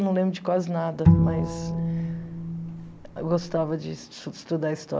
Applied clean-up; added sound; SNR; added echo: none; Bowed string instrument; -4 dB; none.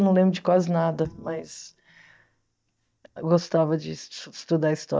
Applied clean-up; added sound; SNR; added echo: neural mask model DeepFilterNet 3.